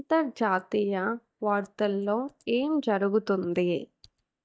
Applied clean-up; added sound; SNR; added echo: neural mask model DeepFilterNet 3.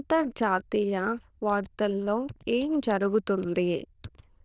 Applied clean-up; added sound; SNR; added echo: neural diffusion model UNIVERSE++.